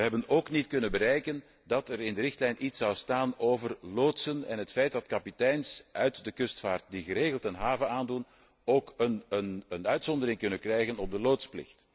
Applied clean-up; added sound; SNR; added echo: none; Whoosh, swoosh, swish; 11 dB; none.